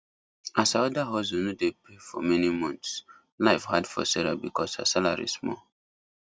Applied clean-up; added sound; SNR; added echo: none; none; none; none.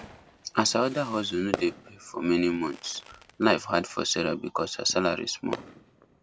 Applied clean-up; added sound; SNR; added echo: none; Fireworks; 15 dB; none.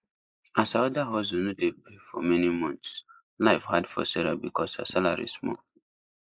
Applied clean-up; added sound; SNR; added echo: neural mask model Resemble Enhance denoiser.